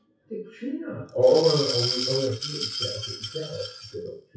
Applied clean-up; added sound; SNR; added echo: classical method WPE with log-MMSE.